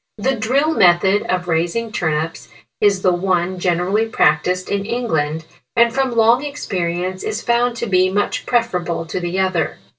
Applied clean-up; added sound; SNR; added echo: none; none; none; reverberation time 0.1 s.